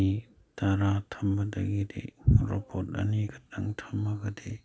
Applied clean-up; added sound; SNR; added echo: none; none; none; none.